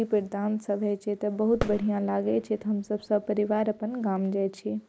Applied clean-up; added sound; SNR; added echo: none; Fireworks; 12 dB; none.